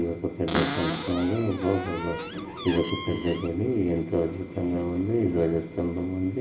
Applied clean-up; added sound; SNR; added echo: none; Cupboard open or close; 7 dB; reverberation time 1.2 s.